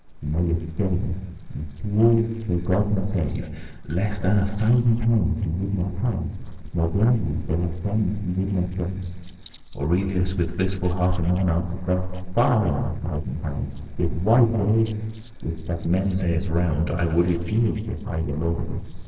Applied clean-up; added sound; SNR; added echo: neural separator model SepFormer DNS4.